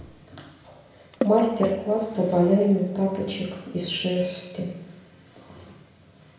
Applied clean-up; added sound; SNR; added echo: none; Water / Splash, splatter; 11 dB; reverberation time 0.9 s.